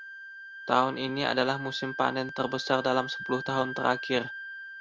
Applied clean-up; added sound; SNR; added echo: none; Wind instrument, woodwind instrument; 10 dB; none.